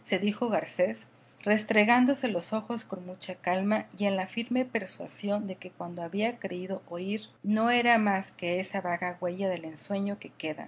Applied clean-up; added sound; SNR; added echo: none; none; none; none.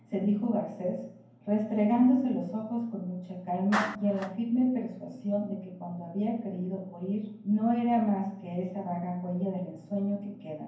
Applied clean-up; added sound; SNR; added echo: none; Clapping; 16 dB; reverberation time 0.9 s.